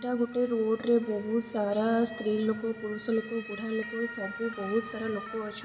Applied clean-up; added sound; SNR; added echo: none; Motor vehicle (road) / Siren; 14 dB; reverberation time 1.5 s.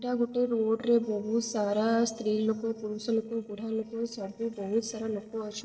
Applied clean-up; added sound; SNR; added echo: neural separator model SepFormer DNS4.